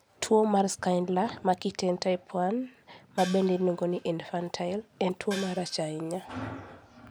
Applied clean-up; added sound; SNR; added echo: none; Gong; 17 dB; none.